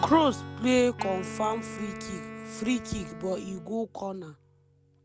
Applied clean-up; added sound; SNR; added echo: none; Wind instrument, woodwind instrument + Strum; 11 dB; none.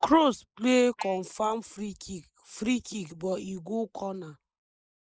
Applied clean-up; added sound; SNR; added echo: neural mask model Resemble Enhance denoiser.